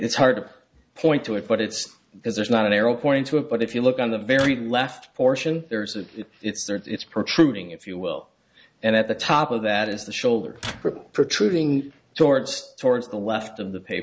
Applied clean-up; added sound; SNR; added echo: none; Microwave oven; 19 dB; none.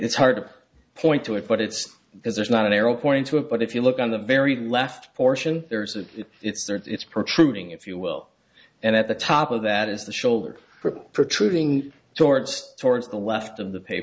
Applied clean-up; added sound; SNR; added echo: none; none; none; none.